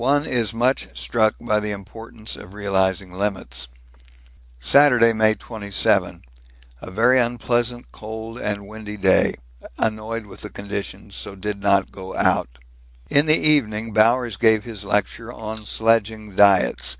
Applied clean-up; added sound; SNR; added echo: none; none; none; none.